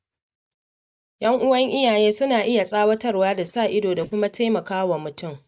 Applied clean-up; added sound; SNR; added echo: neural mask model DeepFilterNet 3.